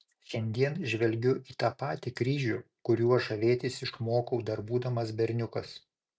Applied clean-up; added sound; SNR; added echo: none; none; none; none.